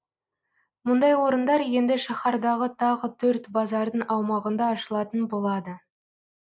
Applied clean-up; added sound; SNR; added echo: neural mask model Resemble Enhance denoiser.